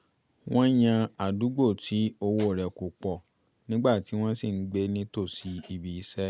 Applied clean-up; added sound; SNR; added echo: none; none; none; none.